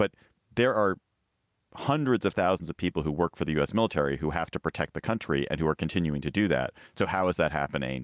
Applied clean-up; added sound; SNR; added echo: none; none; none; none.